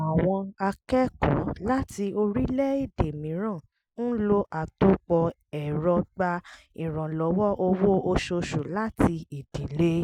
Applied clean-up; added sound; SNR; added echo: none; none; none; none.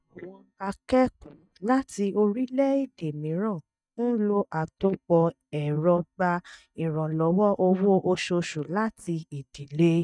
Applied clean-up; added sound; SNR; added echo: neural mask model DeepFilterNet 3.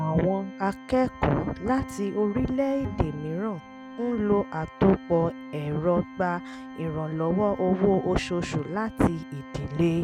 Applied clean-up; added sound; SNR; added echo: none; Organ + Bowed string instrument; 15 dB; none.